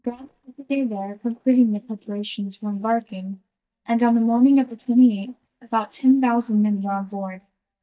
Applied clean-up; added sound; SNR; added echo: neural mask model DeepFilterNet 3.